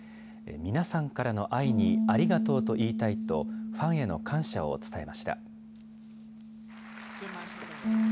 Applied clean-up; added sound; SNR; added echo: none; Bass guitar; 0 dB; none.